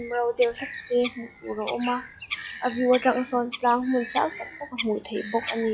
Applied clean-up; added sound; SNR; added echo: classical method log-MMSE.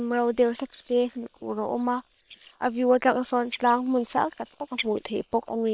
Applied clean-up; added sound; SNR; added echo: neural separator model SepFormer WHAM!.